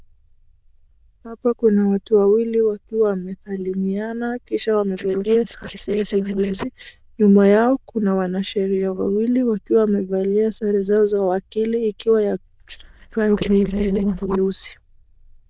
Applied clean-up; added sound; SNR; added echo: neural diffusion model UNIVERSE++.